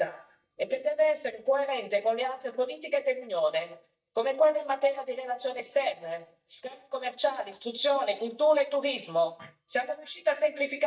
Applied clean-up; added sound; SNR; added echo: neural mask model DeepFilterNet 3.